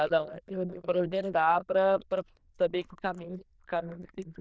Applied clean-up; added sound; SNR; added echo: neural diffusion model UNIVERSE++.